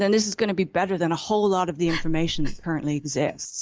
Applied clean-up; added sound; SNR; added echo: neural mask model DeepFilterNet 3.